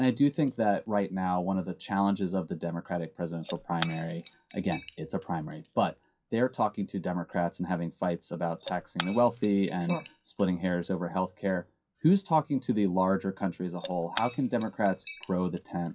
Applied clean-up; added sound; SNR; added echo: classical method WPE with log-MMSE.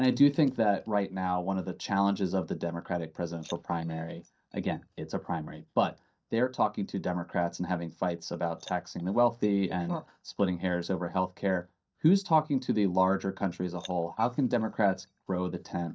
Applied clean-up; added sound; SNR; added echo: neural mask model DeepFilterNet 3.